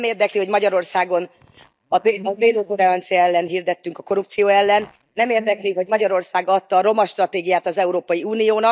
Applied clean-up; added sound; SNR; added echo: neural mask model DeepFilterNet 3.